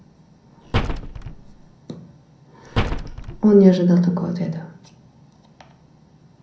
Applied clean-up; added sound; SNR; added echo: none; Slam; 4 dB; reverberation time 0.6 s.